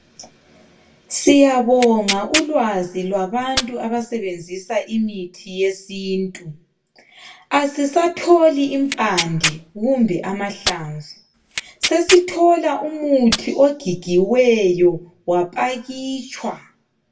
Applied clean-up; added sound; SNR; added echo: none; Tearing; 8 dB; reverberation time 0.2 s.